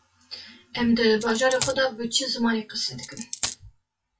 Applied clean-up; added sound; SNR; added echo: classical method WPE with log-MMSE.